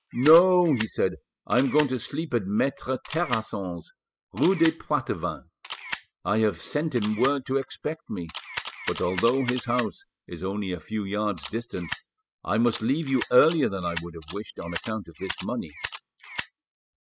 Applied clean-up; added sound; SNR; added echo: classical method spectral subtraction.